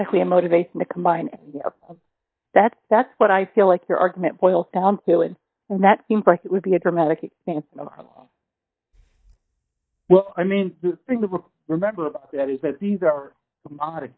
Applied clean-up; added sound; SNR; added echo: neural mask model DeepFilterNet 3.